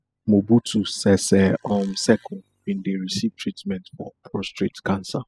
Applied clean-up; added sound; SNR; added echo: classical method spectral subtraction.